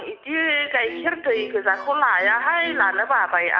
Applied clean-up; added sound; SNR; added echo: none; Bowed string instrument; 17 dB; none.